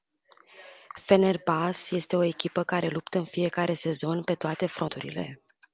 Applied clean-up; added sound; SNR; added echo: none; none; none; none.